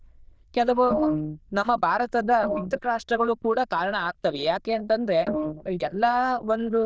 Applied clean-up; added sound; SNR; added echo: neural diffusion model UNIVERSE++.